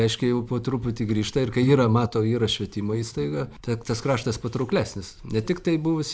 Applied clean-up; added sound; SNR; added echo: neural mask model Resemble Enhance denoiser.